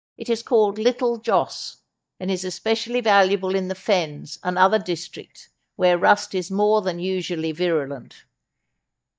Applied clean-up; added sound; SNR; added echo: neural mask model DeepFilterNet 3.